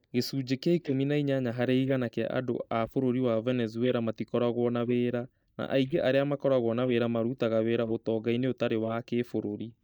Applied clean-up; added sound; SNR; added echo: neural mask model DeepFilterNet 3.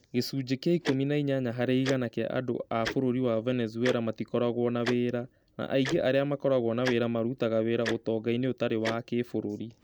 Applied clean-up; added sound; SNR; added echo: none; Tick-tock; 14 dB; none.